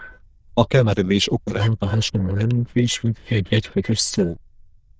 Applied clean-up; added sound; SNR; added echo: neural diffusion model UNIVERSE++.